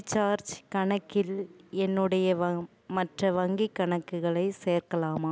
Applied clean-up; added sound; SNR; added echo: none; none; none; none.